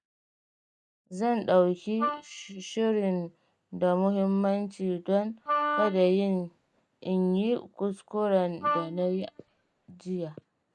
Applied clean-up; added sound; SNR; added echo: neural mask model DeepFilterNet 3.